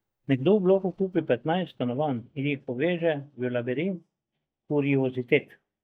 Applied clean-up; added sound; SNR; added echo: neural mask model DeepFilterNet 3.